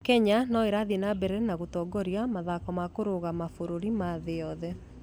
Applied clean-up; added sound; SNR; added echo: none; none; none; none.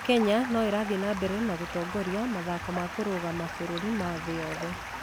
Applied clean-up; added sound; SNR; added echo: none; Stream; 8 dB; none.